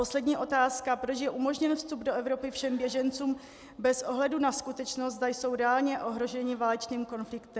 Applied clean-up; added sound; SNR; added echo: none; none; none; none.